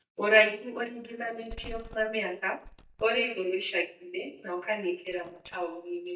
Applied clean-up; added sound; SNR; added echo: neural mask model DeepFilterNet 3.